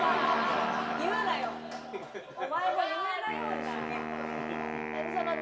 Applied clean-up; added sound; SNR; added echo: none; Wind instrument, woodwind instrument; 6 dB; reverberation time 2.0 s.